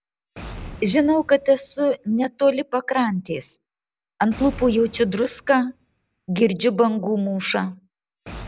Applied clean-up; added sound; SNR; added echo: none; Boom; 20 dB; none.